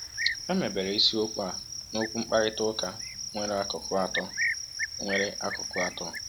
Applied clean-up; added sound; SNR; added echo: none; Cricket; 4 dB; none.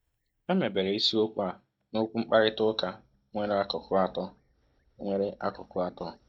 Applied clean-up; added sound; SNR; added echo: neural mask model DeepFilterNet 3.